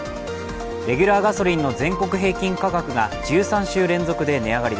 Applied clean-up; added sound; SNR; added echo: none; none; none; none.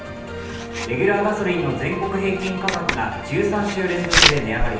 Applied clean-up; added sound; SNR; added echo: none; Writing; 3 dB; reverberation time 0.9 s.